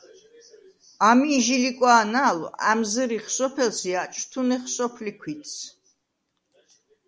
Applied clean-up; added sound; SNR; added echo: none; none; none; none.